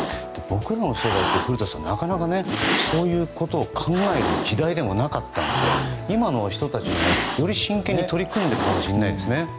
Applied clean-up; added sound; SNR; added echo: none; Cat; 5 dB; none.